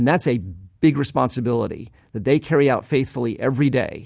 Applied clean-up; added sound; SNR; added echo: none; none; none; none.